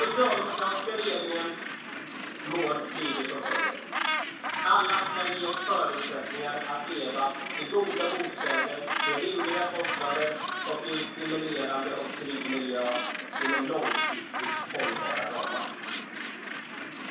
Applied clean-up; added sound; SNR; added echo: none; Gull, seagull; 1 dB; reverberation time 0.7 s.